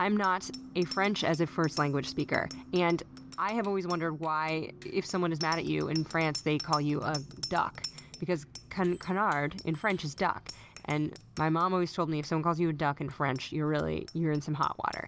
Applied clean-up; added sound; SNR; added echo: none; Bicycle bell; 17 dB; none.